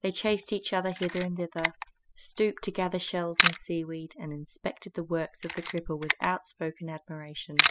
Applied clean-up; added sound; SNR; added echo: classical method spectral subtraction.